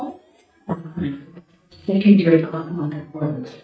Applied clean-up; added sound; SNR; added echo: neural mask model DeepFilterNet 3.